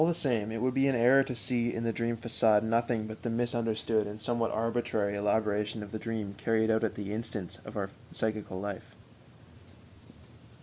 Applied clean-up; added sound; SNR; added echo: none; none; none; none.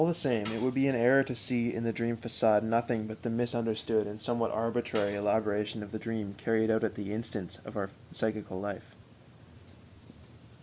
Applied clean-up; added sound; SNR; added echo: none; Tambourine; 3 dB; none.